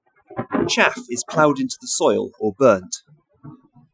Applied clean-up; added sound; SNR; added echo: classical method Wiener filter.